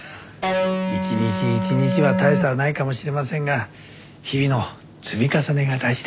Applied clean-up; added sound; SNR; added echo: none; Electric guitar; -1 dB; none.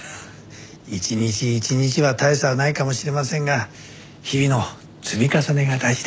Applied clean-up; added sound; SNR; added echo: none; none; none; none.